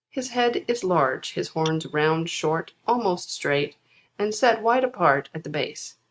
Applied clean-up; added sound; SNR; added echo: neural mask model RNNoise.